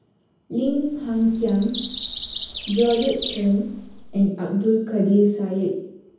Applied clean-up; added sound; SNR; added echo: none; Bird vocalization, bird call, bird song; 11 dB; reverberation time 0.9 s.